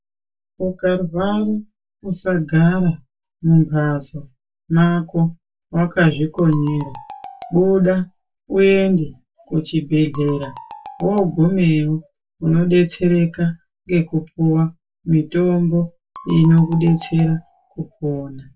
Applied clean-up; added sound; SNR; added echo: none; Marimba, xylophone; 19 dB; reverberation time 0.1 s.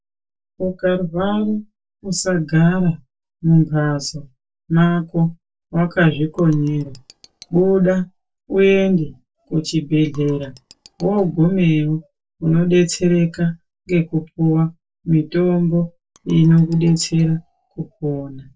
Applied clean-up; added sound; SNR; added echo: neural separator model SepFormer DNS4.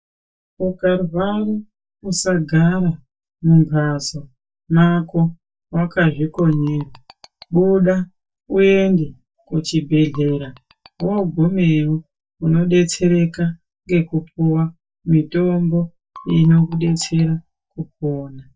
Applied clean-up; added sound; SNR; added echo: neural mask model DeepFilterNet 3.